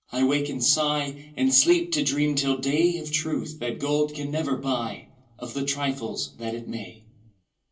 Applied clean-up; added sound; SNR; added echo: none; none; none; reverberation time 0.3 s.